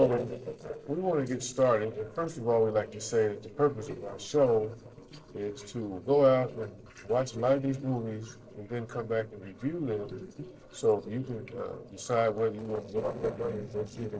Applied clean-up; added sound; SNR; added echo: neural separator model SepFormer DNS4.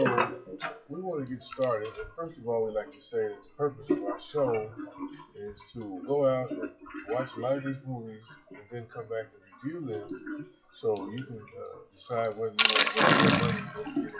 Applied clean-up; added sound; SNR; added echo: classical method WPE with log-MMSE.